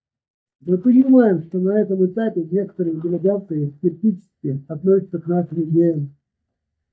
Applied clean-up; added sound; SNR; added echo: neural mask model DeepFilterNet 3.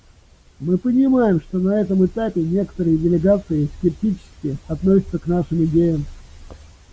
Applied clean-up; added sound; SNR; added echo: none; none; none; none.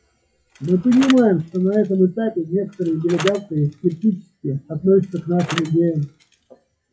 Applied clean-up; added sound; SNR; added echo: classical method WPE with log-MMSE.